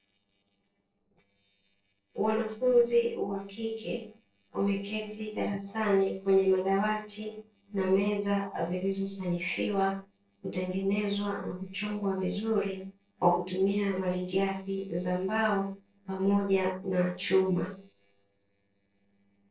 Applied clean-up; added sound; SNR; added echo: neural separator model SepFormer DNS4.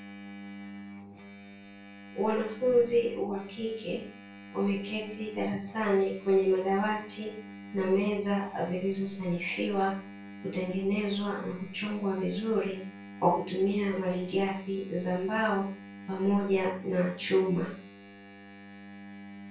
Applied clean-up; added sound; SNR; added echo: none; Engine; 16 dB; reverberation time 0.3 s.